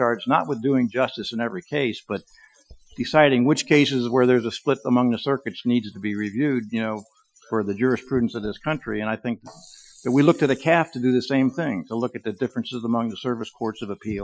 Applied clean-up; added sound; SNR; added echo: classical method Wiener filter.